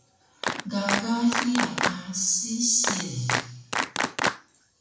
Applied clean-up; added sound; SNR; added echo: none; Clapping; 1 dB; reverberation time 1.1 s.